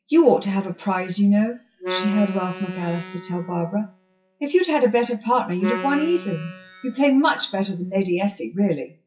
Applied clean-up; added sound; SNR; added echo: classical method WPE with log-MMSE.